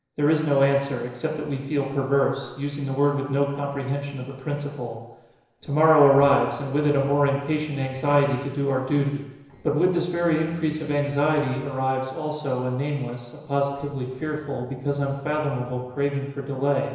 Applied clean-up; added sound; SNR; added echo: neural separator model SepFormer DNS4.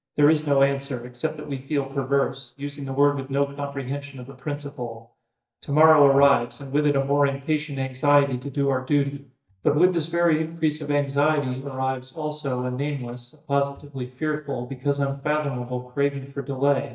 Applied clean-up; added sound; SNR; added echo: neural mask model DeepFilterNet 3.